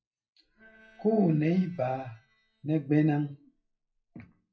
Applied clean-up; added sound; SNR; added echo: classical method WPE with log-MMSE.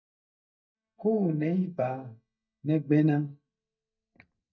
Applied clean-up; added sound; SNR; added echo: neural mask model DeepFilterNet 3.